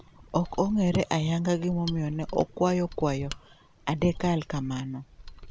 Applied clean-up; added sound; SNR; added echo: none; Mechanisms; 15 dB; none.